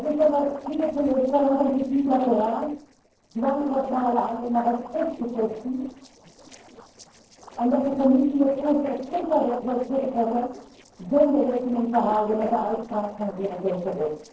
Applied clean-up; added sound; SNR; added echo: neural separator model SepFormer DNS4.